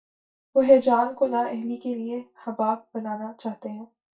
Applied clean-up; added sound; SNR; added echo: neural mask model DeepFilterNet 3.